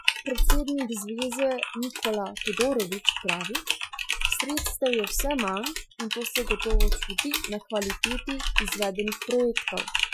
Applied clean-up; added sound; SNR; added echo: classical method Wiener filter.